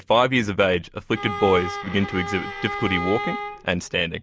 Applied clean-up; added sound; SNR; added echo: none; Bowed string instrument; 8 dB; none.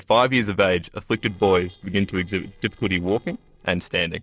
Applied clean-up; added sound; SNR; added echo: neural separator model SepFormer DNS4.